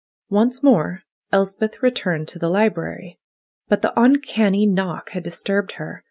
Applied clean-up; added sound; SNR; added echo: none; none; none; none.